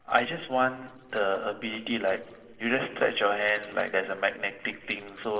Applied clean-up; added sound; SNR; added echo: neural separator model SepFormer DNS4.